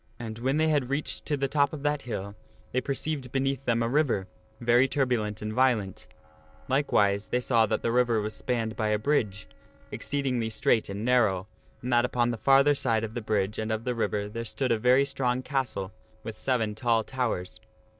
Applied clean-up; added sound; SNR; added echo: neural separator model SepFormer DNS4.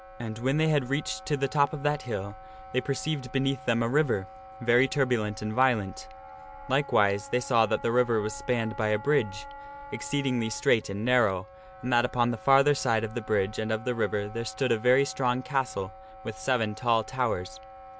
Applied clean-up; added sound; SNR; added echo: none; Wind instrument, woodwind instrument; 18 dB; none.